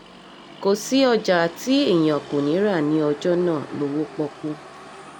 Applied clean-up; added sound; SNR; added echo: none; Motor vehicle (road); 18 dB; none.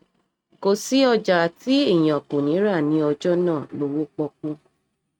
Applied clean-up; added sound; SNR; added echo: neural mask model RNNoise.